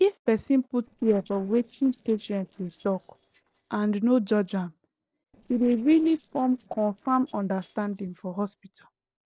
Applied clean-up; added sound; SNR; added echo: neural separator model SepFormer DNS4.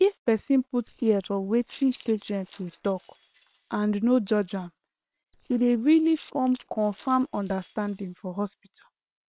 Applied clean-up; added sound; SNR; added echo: neural separator model SepFormer WHAM!.